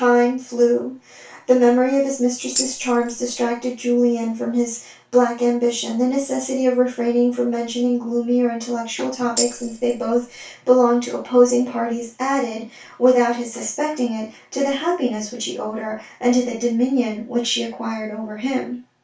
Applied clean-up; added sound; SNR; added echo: none; Tambourine; 9 dB; reverberation time 0.2 s.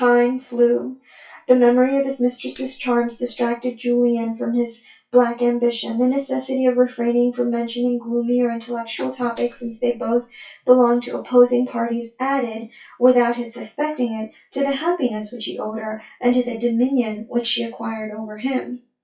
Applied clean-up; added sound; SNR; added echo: classical method WPE with log-MMSE.